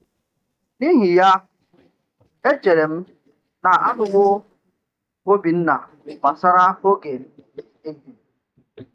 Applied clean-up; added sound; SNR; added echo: neural mask model DeepFilterNet 3.